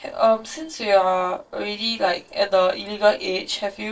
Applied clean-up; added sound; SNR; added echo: neural separator model SepFormer DNS4.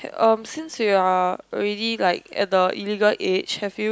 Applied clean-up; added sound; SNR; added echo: none; none; none; none.